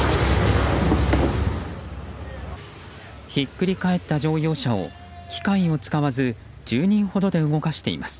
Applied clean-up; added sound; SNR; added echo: none; none; none; none.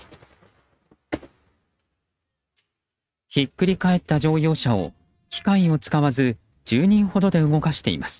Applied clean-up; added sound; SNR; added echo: neural mask model RNNoise.